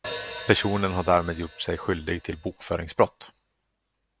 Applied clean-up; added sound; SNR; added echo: none; Hi-hat; 11 dB; none.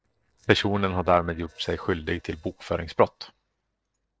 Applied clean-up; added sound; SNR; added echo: neural separator model SepFormer DNS4.